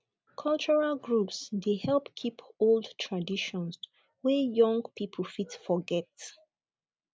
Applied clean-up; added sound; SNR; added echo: none; none; none; none.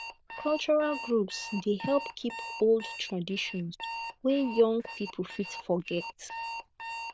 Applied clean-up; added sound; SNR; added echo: neural diffusion model UNIVERSE++.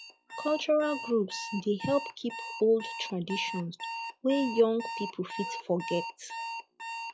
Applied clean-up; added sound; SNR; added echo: classical method log-MMSE.